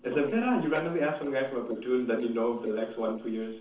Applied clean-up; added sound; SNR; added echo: neural separator model SepFormer DNS4.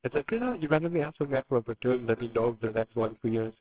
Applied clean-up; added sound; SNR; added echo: neural separator model SepFormer WHAMR!.